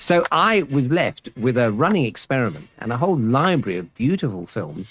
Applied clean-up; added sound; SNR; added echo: neural mask model RNNoise.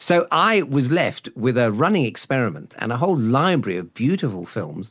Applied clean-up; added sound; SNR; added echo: none; none; none; none.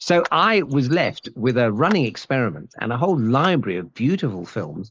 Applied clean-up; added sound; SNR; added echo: neural mask model Resemble Enhance denoiser.